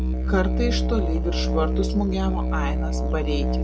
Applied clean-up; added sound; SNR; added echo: none; Musical instrument; -5 dB; none.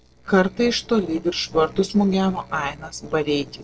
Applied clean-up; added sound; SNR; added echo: neural separator model SepFormer DNS4.